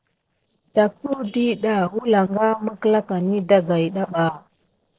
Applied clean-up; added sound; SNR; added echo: neural separator model SepFormer DNS4.